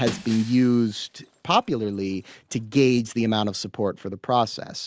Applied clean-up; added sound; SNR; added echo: none; Shatter; 19 dB; none.